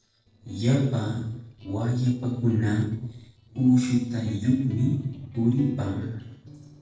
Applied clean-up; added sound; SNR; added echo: neural separator model SepFormer DNS4.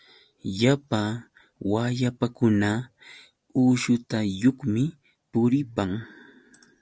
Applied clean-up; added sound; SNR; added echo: none; none; none; none.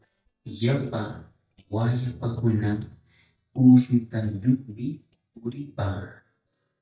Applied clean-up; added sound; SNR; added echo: neural mask model DeepFilterNet 3.